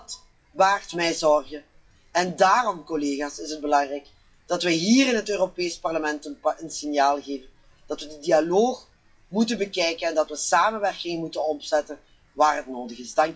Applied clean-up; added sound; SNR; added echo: classical method WPE with log-MMSE.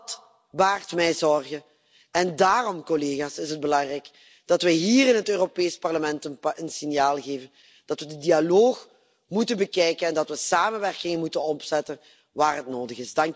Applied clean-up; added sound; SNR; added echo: none; none; none; none.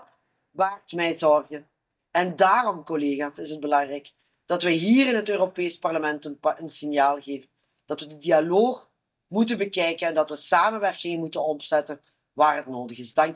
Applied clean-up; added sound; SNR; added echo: neural mask model DeepFilterNet 3.